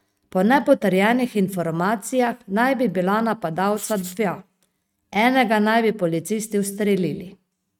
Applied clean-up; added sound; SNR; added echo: neural mask model RNNoise.